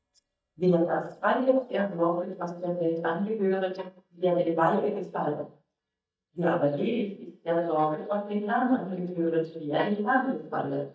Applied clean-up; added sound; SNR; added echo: neural mask model DeepFilterNet 3.